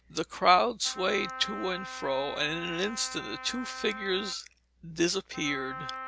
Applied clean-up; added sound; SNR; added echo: none; Wind instrument, woodwind instrument; 11 dB; none.